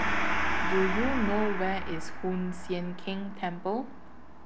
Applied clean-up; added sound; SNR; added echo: none; Gong; -2 dB; none.